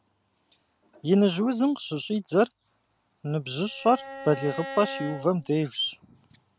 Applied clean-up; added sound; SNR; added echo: none; Bowed string instrument; 11 dB; none.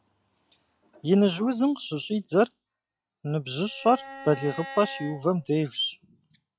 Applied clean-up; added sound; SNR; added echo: classical method log-MMSE.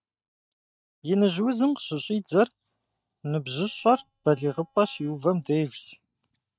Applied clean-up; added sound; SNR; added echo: neural mask model DeepFilterNet 3.